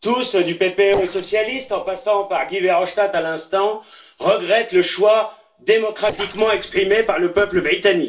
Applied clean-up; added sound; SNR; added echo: neural separator model SepFormer DNS4.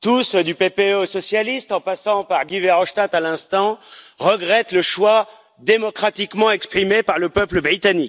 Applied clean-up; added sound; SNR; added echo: none; none; none; none.